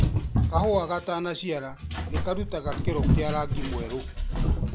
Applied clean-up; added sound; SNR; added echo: none; Cat; -3 dB; none.